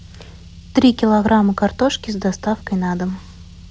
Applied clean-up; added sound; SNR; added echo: none; Car; 20 dB; none.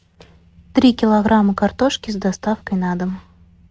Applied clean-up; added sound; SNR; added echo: neural mask model RNNoise.